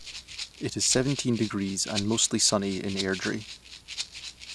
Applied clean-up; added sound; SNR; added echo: none; Rattle (instrument); 10 dB; none.